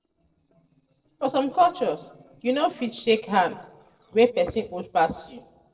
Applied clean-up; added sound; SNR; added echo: neural separator model SepFormer DNS4.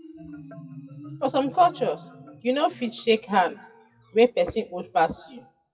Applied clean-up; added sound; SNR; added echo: classical method WPE with log-MMSE.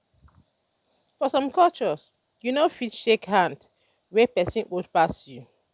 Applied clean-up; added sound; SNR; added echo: none; none; none; none.